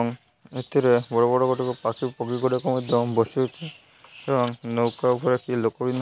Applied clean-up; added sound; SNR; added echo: none; none; none; none.